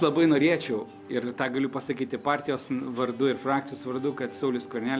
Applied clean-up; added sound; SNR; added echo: none; Guitar; 20 dB; none.